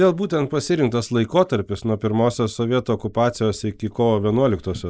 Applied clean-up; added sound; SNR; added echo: neural mask model Resemble Enhance denoiser.